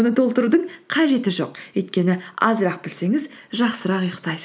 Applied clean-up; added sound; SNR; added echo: none; none; none; none.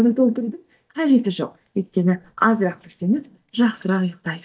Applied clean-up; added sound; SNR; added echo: neural mask model DeepFilterNet 3.